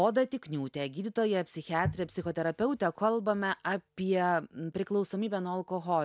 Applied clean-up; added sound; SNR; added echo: none; none; none; none.